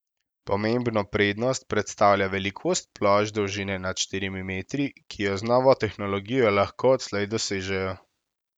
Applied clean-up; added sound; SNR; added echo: none; none; none; none.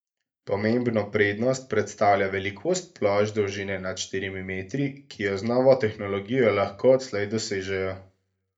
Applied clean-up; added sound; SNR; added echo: none; none; none; reverberation time 0.3 s.